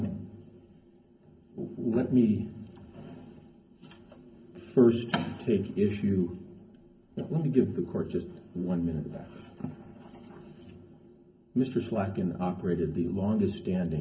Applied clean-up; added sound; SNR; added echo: none; none; none; reverberation time 0.3 s.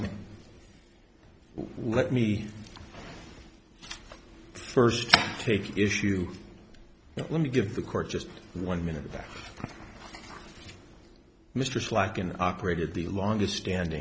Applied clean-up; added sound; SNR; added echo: none; none; none; none.